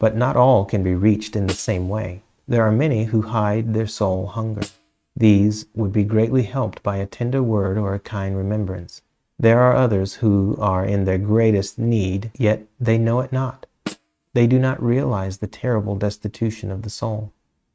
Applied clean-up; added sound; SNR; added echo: neural mask model RNNoise.